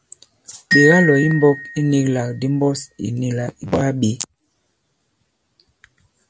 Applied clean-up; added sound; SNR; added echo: none; Glockenspiel; 5 dB; none.